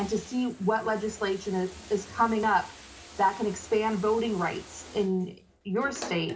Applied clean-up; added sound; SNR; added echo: none; Bathtub (filling or washing); 17 dB; reverberation time 0.2 s.